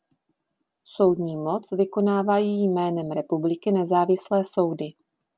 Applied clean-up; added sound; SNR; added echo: none; none; none; none.